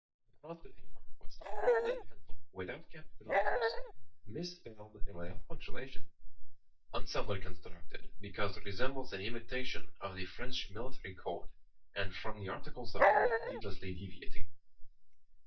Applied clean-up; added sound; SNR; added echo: neural mask model DeepFilterNet 3.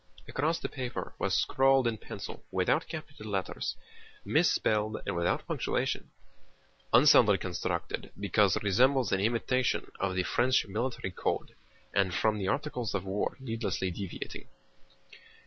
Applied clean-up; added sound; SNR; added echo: none; none; none; none.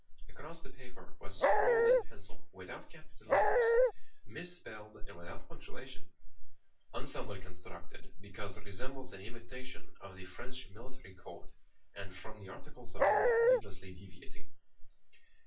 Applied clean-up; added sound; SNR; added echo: none; Dog; -3 dB; reverberation time 0.3 s.